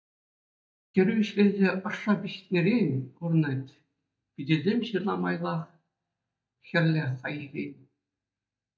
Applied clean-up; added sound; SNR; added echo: neural mask model DeepFilterNet 3.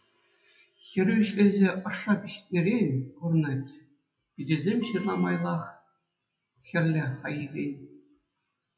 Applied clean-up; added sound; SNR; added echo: classical method WPE with log-MMSE.